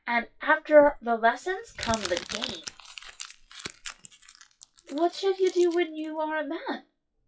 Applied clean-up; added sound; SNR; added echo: classical method WPE with log-MMSE.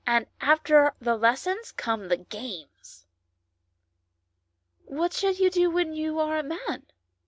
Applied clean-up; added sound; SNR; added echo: none; none; none; none.